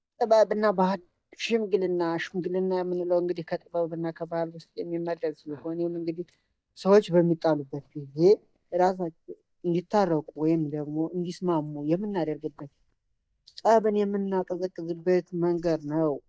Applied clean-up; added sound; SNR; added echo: neural mask model DeepFilterNet 3.